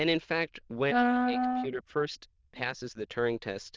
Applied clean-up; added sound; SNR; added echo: neural diffusion model UNIVERSE++.